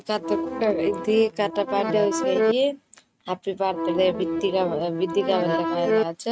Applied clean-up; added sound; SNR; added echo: neural mask model RNNoise.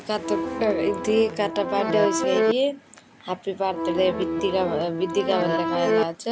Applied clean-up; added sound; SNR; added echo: none; Accordion; 1 dB; none.